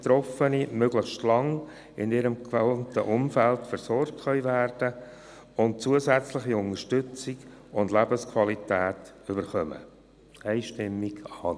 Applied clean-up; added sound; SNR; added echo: none; none; none; none.